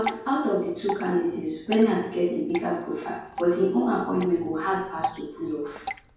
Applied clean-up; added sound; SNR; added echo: none; Drip / Water; 12 dB; reverberation time 0.5 s.